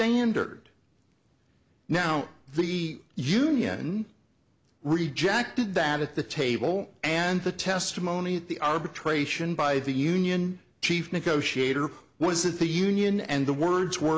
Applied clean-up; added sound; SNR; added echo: none; none; none; none.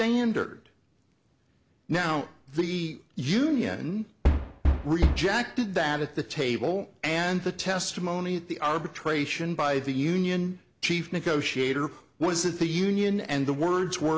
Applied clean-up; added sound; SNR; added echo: none; Knock; -3 dB; none.